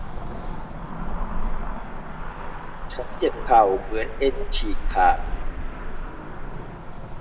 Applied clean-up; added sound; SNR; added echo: none; Cricket / Motor vehicle (road); 0 dB; reverberation time 0.5 s.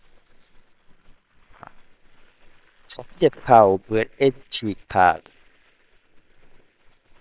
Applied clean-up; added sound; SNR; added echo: neural separator model SepFormer WHAMR!.